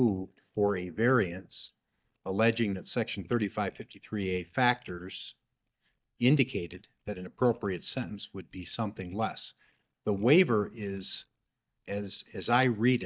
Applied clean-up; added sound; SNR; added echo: neural mask model DeepFilterNet 3.